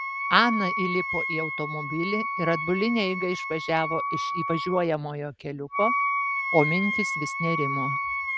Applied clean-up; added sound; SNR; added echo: none; Wind instrument, woodwind instrument; 2 dB; none.